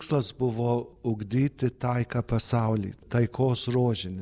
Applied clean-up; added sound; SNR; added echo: none; none; none; none.